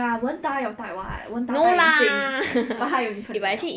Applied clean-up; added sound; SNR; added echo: none; none; none; none.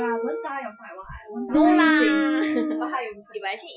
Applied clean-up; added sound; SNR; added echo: classical method Wiener filter.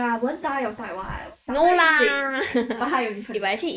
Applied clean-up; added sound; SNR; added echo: neural mask model Resemble Enhance denoiser.